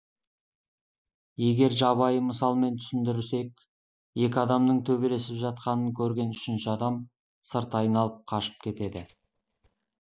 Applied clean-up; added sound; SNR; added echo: neural mask model DeepFilterNet 3.